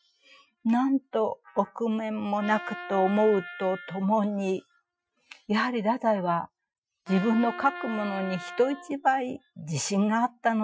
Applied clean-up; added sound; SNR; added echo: classical method Wiener filter.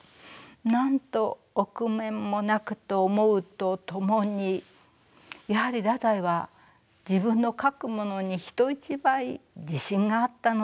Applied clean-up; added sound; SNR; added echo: none; none; none; none.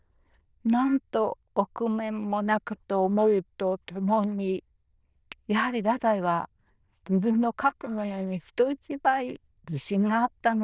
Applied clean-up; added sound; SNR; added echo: neural diffusion model UNIVERSE++.